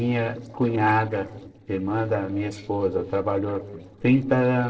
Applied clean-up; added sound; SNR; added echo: neural separator model SepFormer DNS4.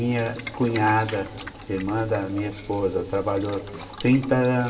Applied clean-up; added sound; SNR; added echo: none; Boiling; 16 dB; reverberation time 2.8 s.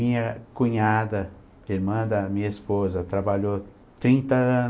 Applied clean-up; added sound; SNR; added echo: none; none; none; none.